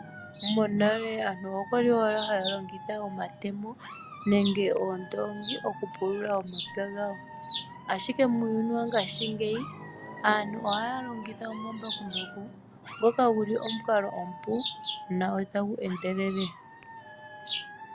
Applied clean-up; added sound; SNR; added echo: none; Alarm / Dog; 17 dB; none.